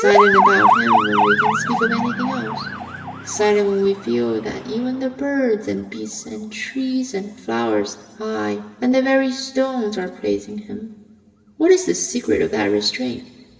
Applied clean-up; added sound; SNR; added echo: none; Motor vehicle (road) / Siren; 3 dB; reverberation time 1.7 s.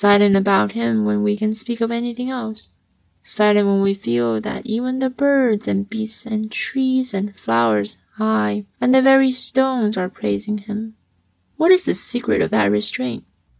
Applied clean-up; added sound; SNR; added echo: none; none; none; none.